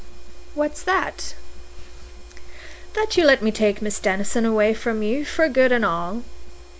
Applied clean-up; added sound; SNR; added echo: none; none; none; none.